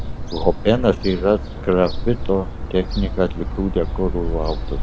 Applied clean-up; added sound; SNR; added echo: none; Gull, seagull / Fowl; 4 dB; none.